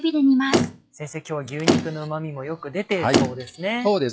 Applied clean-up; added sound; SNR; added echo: classical method log-MMSE.